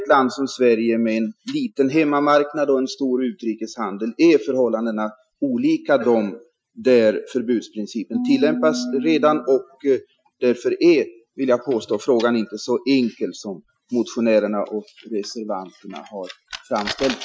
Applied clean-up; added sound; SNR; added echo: classical method Wiener filter.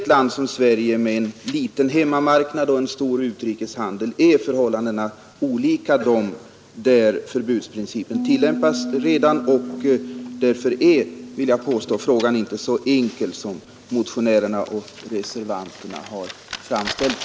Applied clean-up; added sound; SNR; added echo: none; Piano; 15 dB; none.